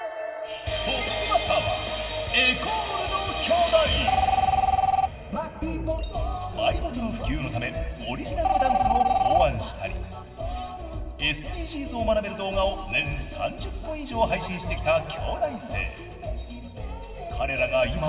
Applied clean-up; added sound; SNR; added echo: none; Telephone; 1 dB; reverberation time 2.4 s.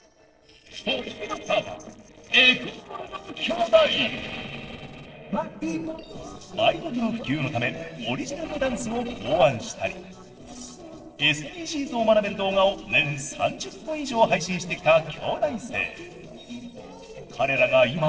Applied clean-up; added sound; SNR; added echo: neural separator model SepFormer DNS4.